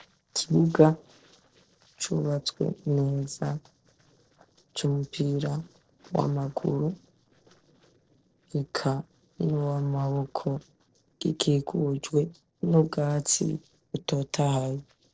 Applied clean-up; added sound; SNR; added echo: neural separator model SepFormer DNS4.